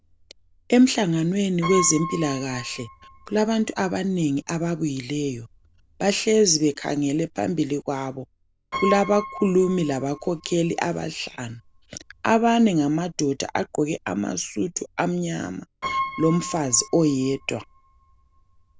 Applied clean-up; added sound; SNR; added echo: none; Piano; 14 dB; none.